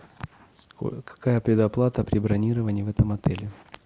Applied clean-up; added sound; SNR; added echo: none; none; none; none.